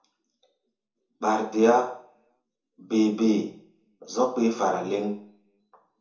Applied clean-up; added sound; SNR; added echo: none; none; none; reverberation time 0.6 s.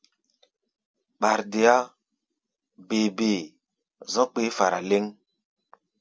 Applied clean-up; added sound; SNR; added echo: none; none; none; none.